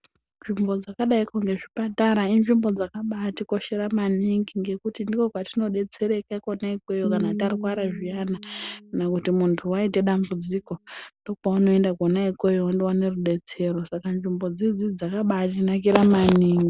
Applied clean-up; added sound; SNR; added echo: none; Piano; 10 dB; none.